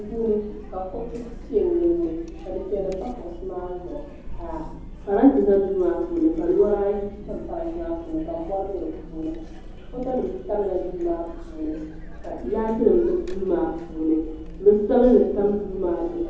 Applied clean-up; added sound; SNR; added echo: none; Chatter; 12 dB; reverberation time 0.9 s.